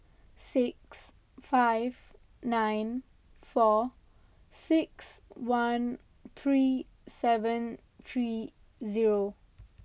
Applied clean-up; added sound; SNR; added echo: none; none; none; none.